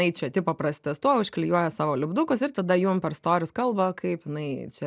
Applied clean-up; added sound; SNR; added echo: none; none; none; none.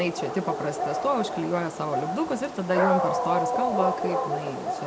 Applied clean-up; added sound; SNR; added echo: none; Dog; -1 dB; reverberation time 1.2 s.